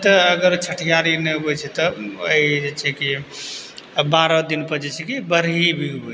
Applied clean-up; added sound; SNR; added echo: none; none; none; none.